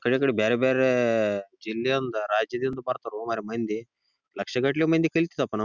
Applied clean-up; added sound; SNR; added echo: none; none; none; none.